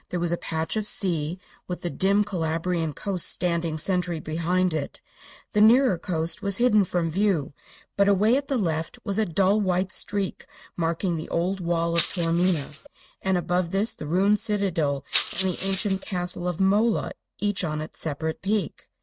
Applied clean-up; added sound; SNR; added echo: neural mask model RNNoise.